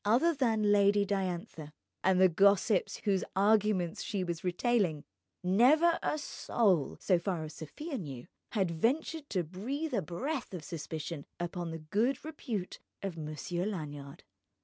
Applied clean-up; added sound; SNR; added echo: none; none; none; none.